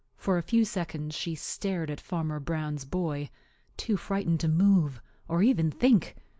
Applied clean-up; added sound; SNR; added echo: none; none; none; none.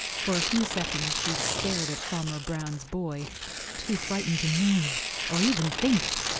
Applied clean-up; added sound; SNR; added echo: none; Tearing; 2 dB; none.